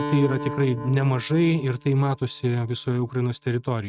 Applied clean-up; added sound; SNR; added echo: neural mask model RNNoise.